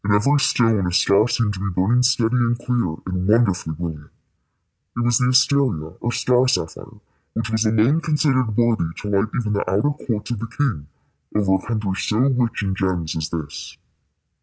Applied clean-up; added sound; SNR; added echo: none; none; none; none.